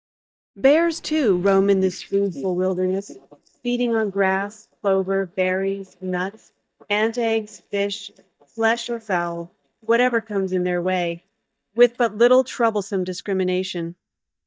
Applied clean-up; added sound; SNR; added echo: neural mask model DeepFilterNet 3.